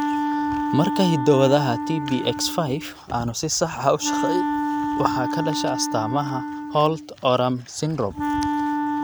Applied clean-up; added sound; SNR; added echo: none; Wind instrument, woodwind instrument; 3 dB; none.